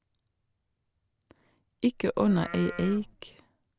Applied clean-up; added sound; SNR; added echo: none; Livestock, farm animals, working animals; 13 dB; none.